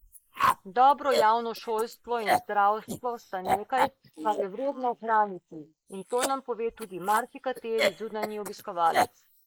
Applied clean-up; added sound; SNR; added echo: neural mask model Resemble Enhance denoiser.